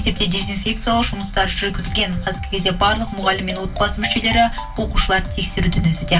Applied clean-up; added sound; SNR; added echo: none; Marimba, xylophone; 15 dB; reverberation time 0.2 s.